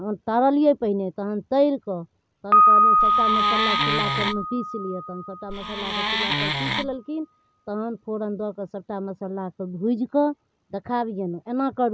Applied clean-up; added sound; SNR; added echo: none; Piano + Wood; -1 dB; none.